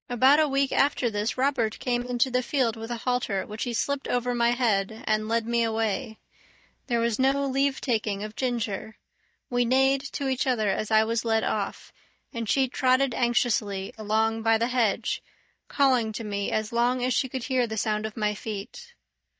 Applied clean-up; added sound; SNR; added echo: neural mask model DeepFilterNet 3.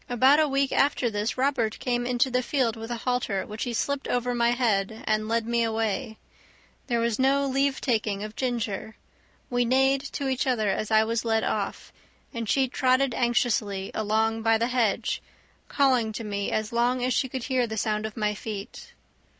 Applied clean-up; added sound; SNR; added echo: none; none; none; none.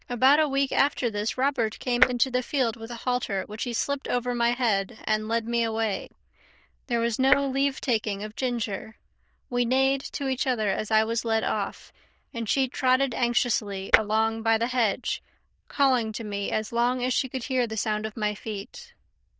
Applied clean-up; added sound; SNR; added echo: neural diffusion model UNIVERSE++.